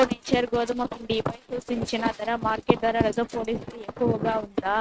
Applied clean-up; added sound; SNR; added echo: neural mask model RNNoise.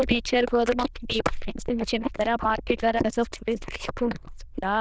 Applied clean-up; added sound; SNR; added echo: neural diffusion model UNIVERSE++.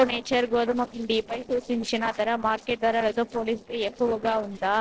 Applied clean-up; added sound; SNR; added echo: neural separator model SepFormer DNS4.